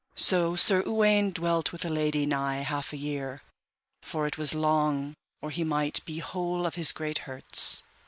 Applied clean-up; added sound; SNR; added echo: neural mask model Resemble Enhance denoiser.